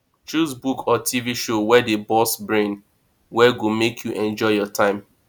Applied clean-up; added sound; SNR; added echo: none; none; none; none.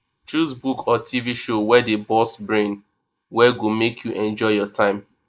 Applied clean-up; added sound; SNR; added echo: neural mask model Resemble Enhance denoiser.